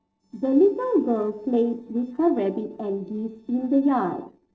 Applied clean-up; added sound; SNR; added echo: neural separator model SepFormer DNS4.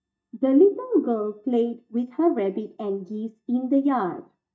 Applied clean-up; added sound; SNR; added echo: neural mask model DeepFilterNet 3.